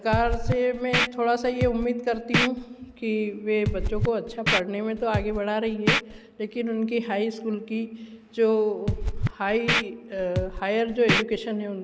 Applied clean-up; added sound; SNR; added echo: none; Scratching (performance technique); 2 dB; none.